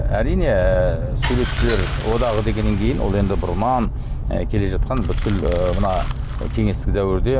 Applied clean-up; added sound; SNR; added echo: none; Crumpling, crinkling + Car; 14 dB; none.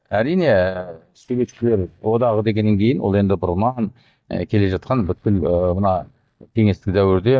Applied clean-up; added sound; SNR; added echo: neural mask model DeepFilterNet 3.